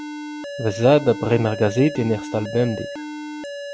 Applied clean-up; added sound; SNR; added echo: none; Alarm; 10 dB; none.